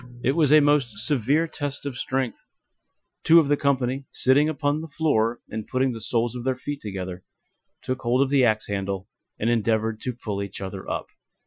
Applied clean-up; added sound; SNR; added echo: classical method Wiener filter.